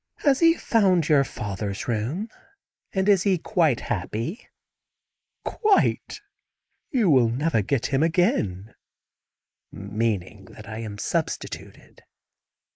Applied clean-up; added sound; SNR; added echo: neural mask model Resemble Enhance denoiser.